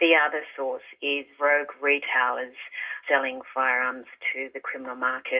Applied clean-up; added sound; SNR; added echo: none; none; none; reverberation time 0.2 s.